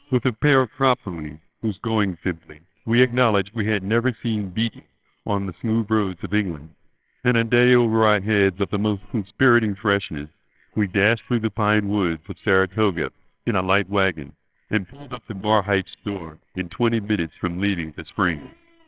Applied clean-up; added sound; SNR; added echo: neural separator model SepFormer WHAMR!.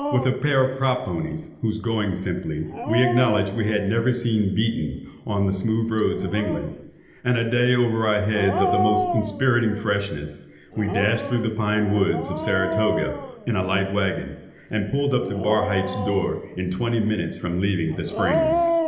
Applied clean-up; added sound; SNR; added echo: none; Dog; 7 dB; reverberation time 0.9 s.